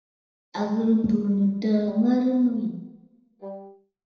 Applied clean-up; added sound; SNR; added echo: neural separator model SepFormer DNS4.